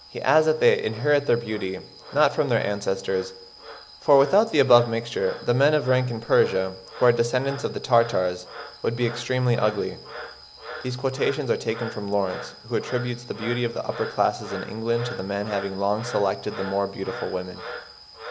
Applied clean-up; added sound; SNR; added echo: none; Frog; 15 dB; none.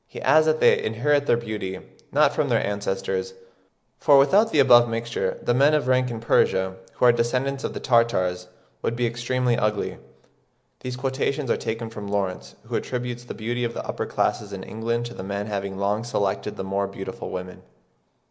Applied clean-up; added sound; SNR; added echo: none; none; none; none.